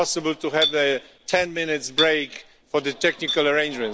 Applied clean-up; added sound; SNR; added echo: none; Chink, clink; 9 dB; none.